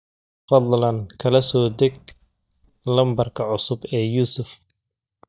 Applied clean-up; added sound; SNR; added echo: neural mask model DeepFilterNet 3.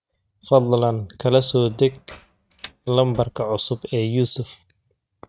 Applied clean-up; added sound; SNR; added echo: neural mask model RNNoise.